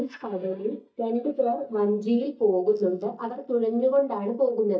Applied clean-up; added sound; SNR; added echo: neural mask model DeepFilterNet 3.